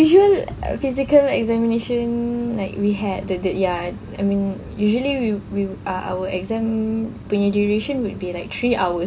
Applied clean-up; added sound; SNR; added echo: none; none; none; none.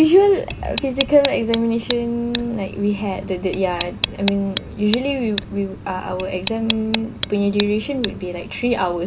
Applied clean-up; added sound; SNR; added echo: none; Tick; 10 dB; none.